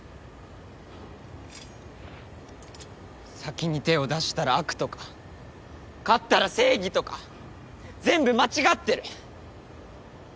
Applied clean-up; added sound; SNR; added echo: none; none; none; none.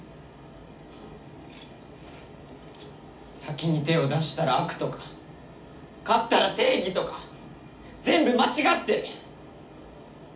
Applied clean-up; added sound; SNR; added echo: none; none; none; reverberation time 0.4 s.